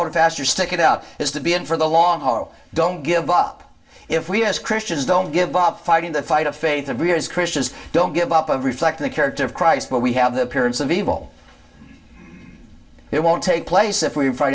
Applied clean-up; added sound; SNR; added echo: none; none; none; reverberation time 0.2 s.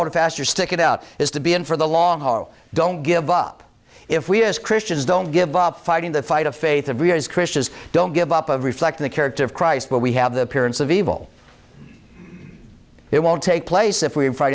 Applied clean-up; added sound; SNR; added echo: none; none; none; none.